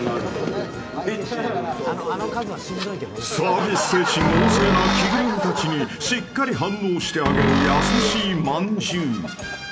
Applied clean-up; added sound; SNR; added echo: none; Cupboard open or close; -1 dB; none.